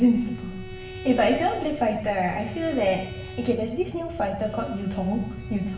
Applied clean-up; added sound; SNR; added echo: none; Bowed string instrument; 17 dB; reverberation time 0.8 s.